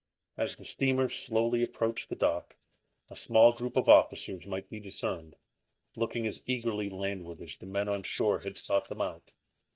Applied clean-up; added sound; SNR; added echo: neural mask model DeepFilterNet 3.